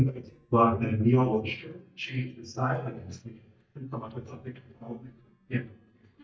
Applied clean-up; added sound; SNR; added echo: neural mask model DeepFilterNet 3.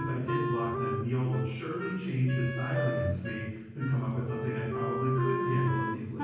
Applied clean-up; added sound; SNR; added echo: none; Wind instrument, woodwind instrument; 4 dB; reverberation time 1.3 s.